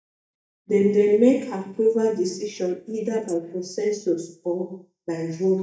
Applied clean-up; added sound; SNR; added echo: neural mask model DeepFilterNet 3.